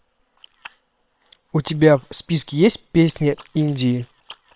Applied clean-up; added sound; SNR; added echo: neural separator model SepFormer WHAM!.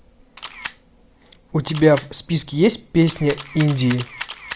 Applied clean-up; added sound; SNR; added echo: none; Camera; 16 dB; none.